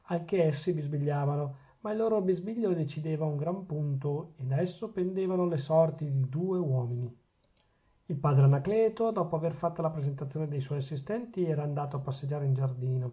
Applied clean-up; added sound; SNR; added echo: none; none; none; none.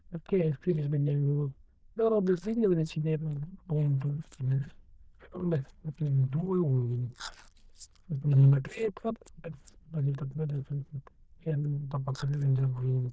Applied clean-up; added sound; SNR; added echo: neural diffusion model UNIVERSE++.